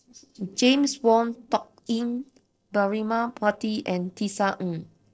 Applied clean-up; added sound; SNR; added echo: neural separator model SepFormer DNS4.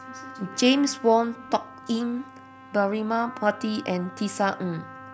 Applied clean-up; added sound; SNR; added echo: none; Trumpet; 17 dB; none.